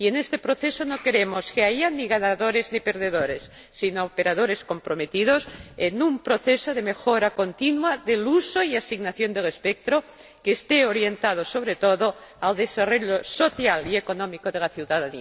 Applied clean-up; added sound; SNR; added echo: none; none; none; none.